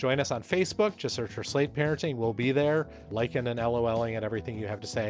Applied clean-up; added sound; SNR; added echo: none; none; none; none.